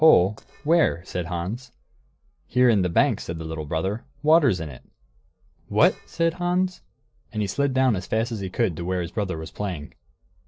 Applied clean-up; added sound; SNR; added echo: neural separator model SepFormer DNS4.